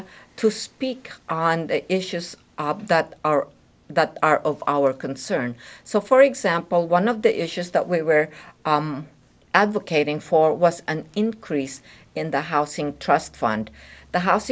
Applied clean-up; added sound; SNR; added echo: none; none; none; none.